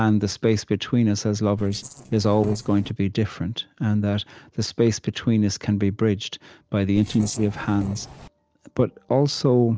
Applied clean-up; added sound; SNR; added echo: neural separator model SepFormer DNS4.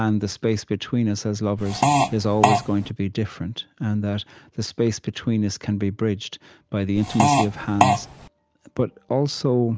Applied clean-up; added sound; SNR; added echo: none; Fart; -3 dB; none.